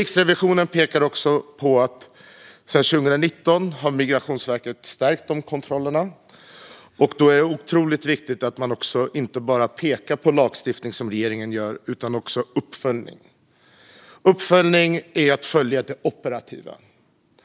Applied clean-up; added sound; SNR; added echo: none; none; none; none.